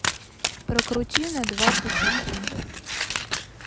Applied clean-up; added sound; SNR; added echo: none; Domestic sounds, home sounds + Engine starting; -5 dB; none.